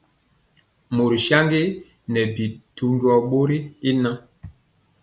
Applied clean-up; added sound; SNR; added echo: none; none; none; none.